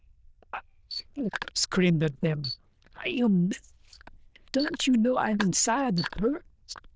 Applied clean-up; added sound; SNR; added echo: neural diffusion model UNIVERSE++.